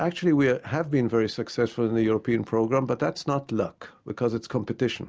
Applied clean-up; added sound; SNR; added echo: none; none; none; none.